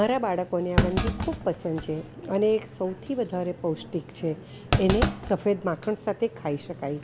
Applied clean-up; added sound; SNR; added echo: none; Thump, thud; 4 dB; none.